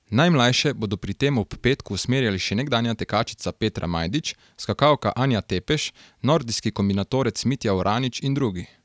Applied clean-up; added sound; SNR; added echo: none; none; none; none.